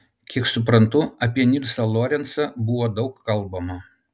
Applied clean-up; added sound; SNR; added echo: none; none; none; none.